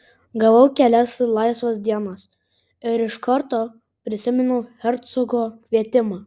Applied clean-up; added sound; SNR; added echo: none; none; none; none.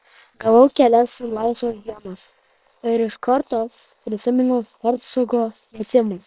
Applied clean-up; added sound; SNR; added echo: neural separator model SepFormer WHAM!.